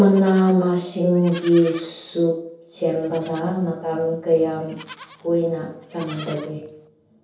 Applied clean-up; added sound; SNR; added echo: none; Livestock, farm animals, working animals; 20 dB; reverberation time 0.7 s.